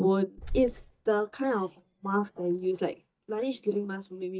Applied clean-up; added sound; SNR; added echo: neural mask model DeepFilterNet 3.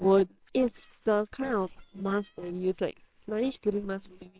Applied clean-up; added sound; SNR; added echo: neural separator model SepFormer WHAMR!.